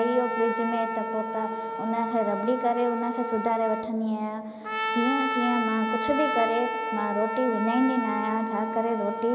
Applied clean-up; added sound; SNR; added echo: none; Trumpet; 4 dB; none.